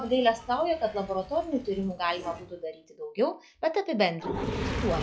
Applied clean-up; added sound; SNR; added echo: classical method log-MMSE.